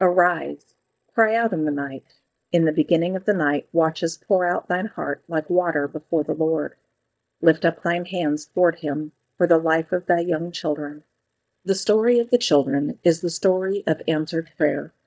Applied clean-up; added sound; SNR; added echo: neural mask model DeepFilterNet 3.